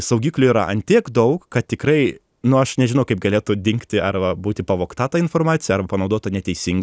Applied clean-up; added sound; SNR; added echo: none; none; none; none.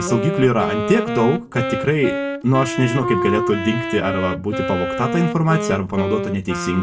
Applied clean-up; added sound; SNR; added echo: none; Wind instrument, woodwind instrument; 4 dB; reverberation time 0.2 s.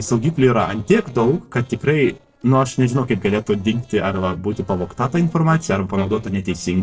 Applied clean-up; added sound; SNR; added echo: neural separator model SepFormer DNS4.